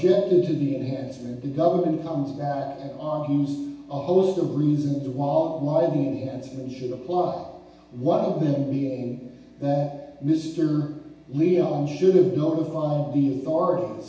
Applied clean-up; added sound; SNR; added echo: none; none; none; reverberation time 0.9 s.